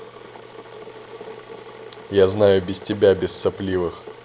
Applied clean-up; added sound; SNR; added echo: none; Boiling / Water; 18 dB; none.